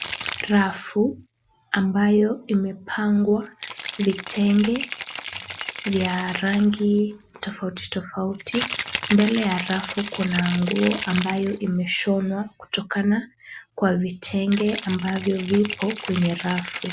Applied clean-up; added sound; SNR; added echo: none; Rattle (instrument); 9 dB; none.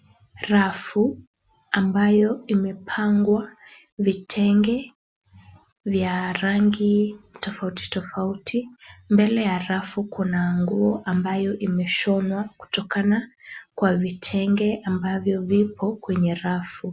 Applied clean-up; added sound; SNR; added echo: none; none; none; none.